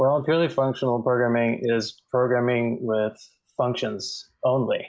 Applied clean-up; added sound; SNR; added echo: none; none; none; none.